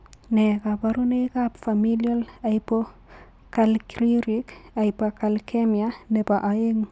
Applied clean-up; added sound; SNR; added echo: none; none; none; none.